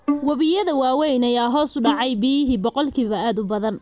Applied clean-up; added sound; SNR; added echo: none; Bowed string instrument; 9 dB; none.